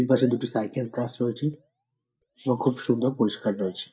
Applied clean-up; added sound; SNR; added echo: neural mask model DeepFilterNet 3.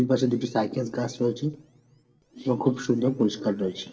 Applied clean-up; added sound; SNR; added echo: neural separator model SepFormer DNS4.